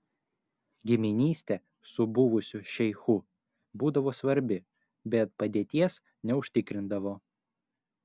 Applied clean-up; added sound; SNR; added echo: none; none; none; none.